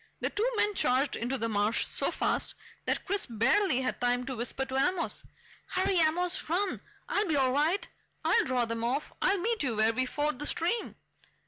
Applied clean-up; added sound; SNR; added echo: none; none; none; none.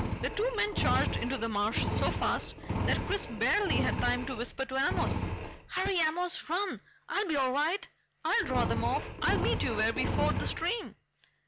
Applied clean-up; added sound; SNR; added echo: none; Engine; 3 dB; none.